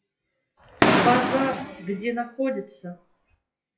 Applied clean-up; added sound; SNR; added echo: classical method WPE with log-MMSE.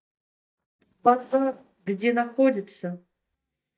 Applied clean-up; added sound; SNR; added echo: neural mask model DeepFilterNet 3.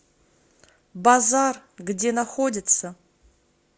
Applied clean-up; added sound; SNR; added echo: none; none; none; none.